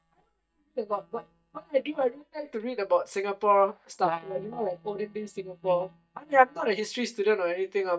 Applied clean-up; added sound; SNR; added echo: neural mask model DeepFilterNet 3.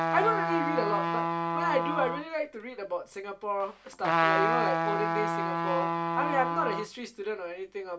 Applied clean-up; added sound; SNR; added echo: none; Trumpet; -2 dB; reverberation time 0.2 s.